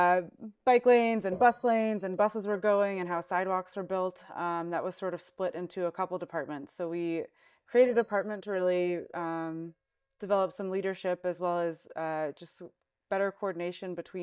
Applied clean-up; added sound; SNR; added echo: neural mask model DeepFilterNet 3.